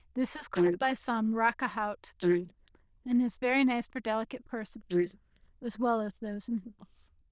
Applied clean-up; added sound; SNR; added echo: neural diffusion model UNIVERSE++.